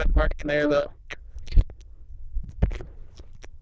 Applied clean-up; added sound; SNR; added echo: neural diffusion model UNIVERSE++.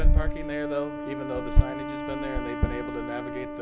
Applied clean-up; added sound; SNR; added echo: none; Wind instrument, woodwind instrument; 9 dB; none.